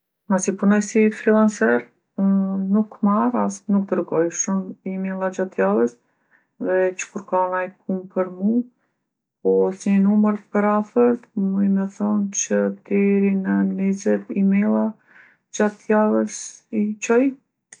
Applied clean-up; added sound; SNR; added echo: none; none; none; none.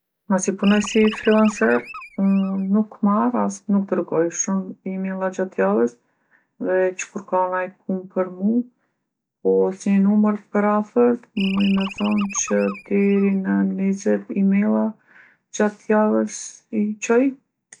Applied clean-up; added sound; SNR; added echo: none; Animal; 14 dB; none.